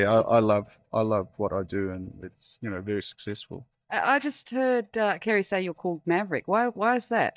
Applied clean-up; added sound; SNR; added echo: neural mask model DeepFilterNet 3.